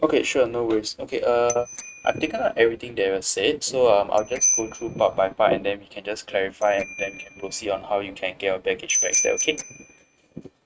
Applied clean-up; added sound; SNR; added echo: neural mask model RNNoise.